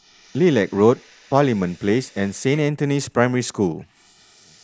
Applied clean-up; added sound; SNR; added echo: neural mask model Resemble Enhance denoiser.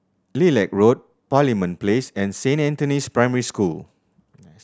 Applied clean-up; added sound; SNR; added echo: none; none; none; none.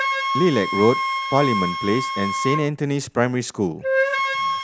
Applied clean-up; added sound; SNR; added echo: none; Wind instrument, woodwind instrument; 2 dB; none.